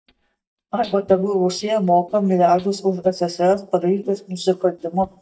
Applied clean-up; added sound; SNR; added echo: neural mask model DeepFilterNet 3.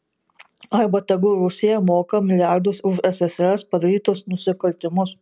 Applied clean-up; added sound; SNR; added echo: none; none; none; none.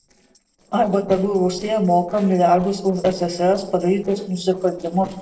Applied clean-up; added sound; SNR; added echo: neural separator model SepFormer DNS4.